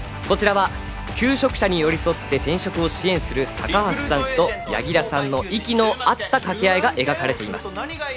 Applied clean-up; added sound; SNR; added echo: none; none; none; none.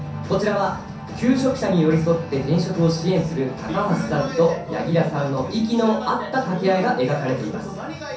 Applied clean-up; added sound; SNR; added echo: none; none; none; reverberation time 0.6 s.